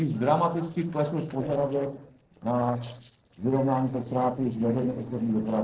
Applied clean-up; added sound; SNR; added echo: neural separator model SepFormer DNS4.